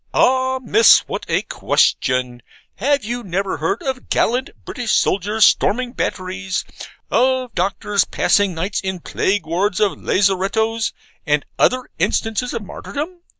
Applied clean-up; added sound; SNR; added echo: none; none; none; none.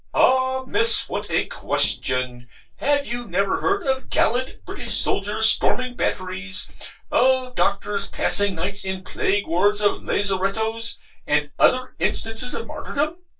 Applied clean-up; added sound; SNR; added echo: neural separator model SepFormer DNS4.